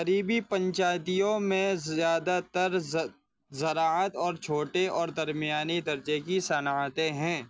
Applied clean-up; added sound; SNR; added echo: none; none; none; none.